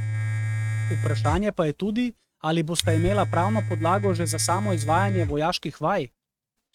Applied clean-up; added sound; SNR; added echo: neural mask model RNNoise.